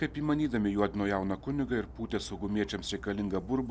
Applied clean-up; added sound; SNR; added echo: none; Dog; 16 dB; none.